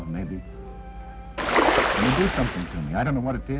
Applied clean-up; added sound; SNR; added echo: none; Ocean; -4 dB; none.